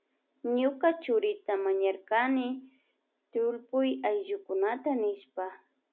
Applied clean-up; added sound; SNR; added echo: none; none; none; none.